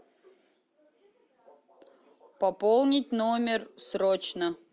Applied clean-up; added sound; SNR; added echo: none; none; none; none.